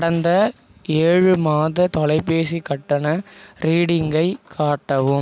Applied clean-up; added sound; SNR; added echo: none; none; none; none.